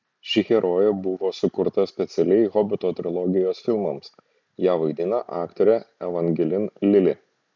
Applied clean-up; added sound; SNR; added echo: none; none; none; none.